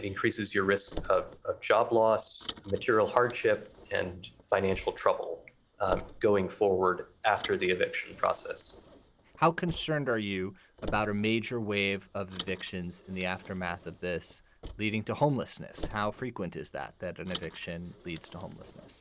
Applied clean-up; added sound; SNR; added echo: none; Car; 16 dB; none.